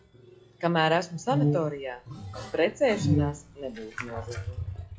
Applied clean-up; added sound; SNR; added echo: classical method log-MMSE.